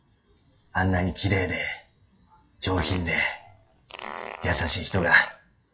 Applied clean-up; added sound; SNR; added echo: classical method WPE with log-MMSE.